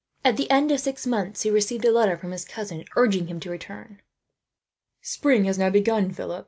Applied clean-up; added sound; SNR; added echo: none; none; none; none.